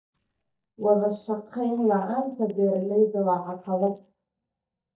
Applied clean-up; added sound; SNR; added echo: neural mask model DeepFilterNet 3.